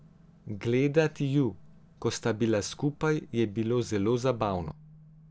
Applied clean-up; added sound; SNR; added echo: none; none; none; none.